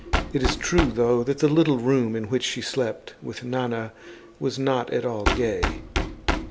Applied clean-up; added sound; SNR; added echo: none; Knock; 5 dB; none.